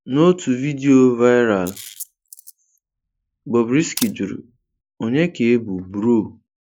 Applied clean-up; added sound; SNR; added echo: neural mask model Resemble Enhance denoiser.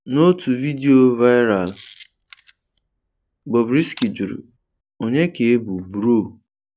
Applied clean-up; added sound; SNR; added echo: none; Camera; 18 dB; none.